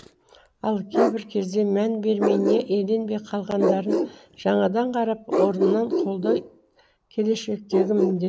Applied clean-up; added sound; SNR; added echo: none; Bark; 3 dB; none.